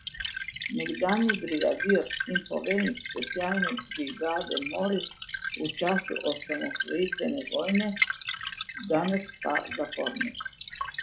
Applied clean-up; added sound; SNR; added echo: classical method log-MMSE.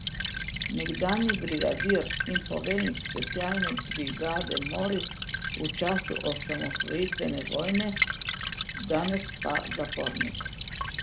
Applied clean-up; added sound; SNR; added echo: none; Stream / Trickle, dribble; 0 dB; none.